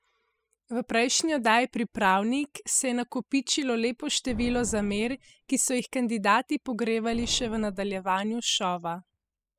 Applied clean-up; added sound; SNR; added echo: classical method spectral subtraction.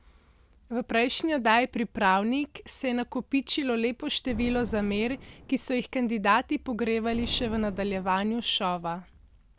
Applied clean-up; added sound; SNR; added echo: none; Boom; 14 dB; none.